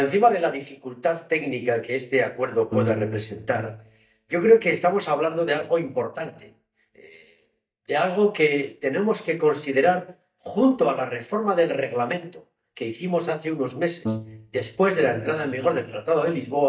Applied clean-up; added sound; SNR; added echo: neural mask model DeepFilterNet 3.